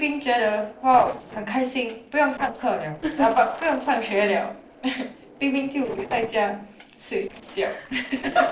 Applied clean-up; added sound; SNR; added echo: neural separator model SepFormer DNS4.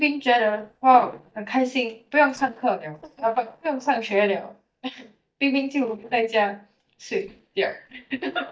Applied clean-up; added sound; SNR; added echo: neural mask model DeepFilterNet 3.